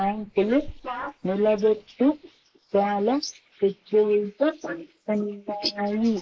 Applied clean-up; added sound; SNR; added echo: neural mask model Resemble Enhance denoiser.